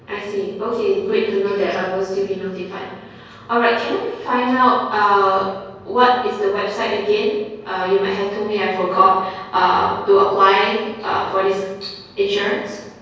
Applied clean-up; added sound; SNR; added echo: none; none; none; reverberation time 1.3 s.